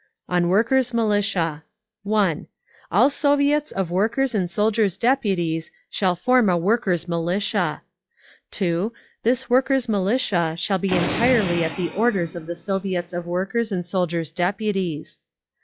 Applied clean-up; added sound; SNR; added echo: classical method log-MMSE.